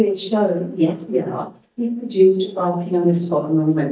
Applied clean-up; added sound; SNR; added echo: neural mask model DeepFilterNet 3.